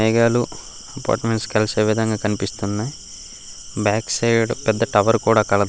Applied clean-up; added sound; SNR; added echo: none; none; none; none.